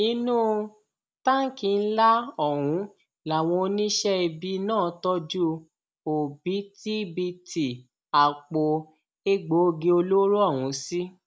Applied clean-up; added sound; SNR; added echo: none; none; none; none.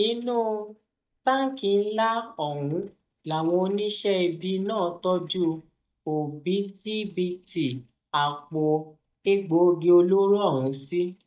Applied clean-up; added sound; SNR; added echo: neural mask model DeepFilterNet 3.